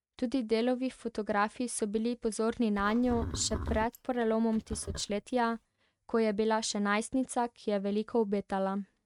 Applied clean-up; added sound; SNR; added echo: neural mask model RNNoise.